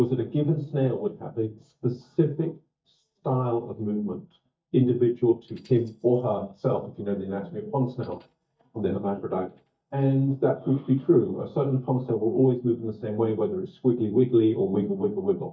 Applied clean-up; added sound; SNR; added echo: neural mask model DeepFilterNet 3.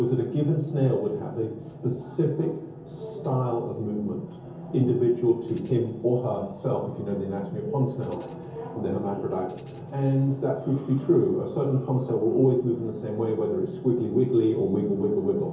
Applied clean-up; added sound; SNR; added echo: none; Tambourine; 19 dB; reverberation time 0.7 s.